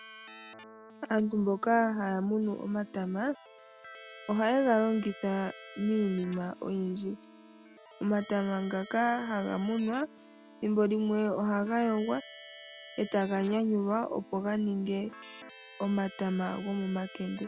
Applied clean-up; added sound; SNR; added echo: none; Keyboard (musical); 18 dB; none.